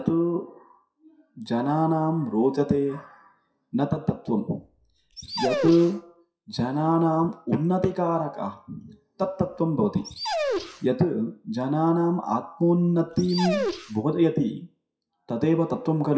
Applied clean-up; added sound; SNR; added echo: classical method WPE with log-MMSE.